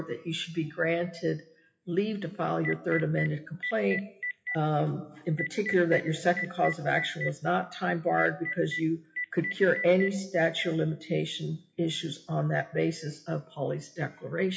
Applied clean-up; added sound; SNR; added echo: classical method WPE with log-MMSE.